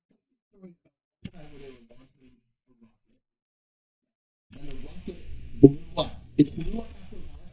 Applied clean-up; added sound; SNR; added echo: neural mask model DeepFilterNet 3.